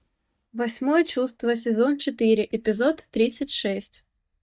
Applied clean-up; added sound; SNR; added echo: neural mask model DeepFilterNet 3.